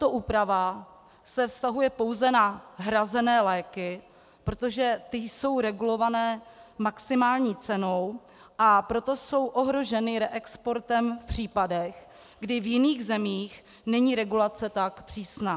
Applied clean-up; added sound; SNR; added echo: none; none; none; none.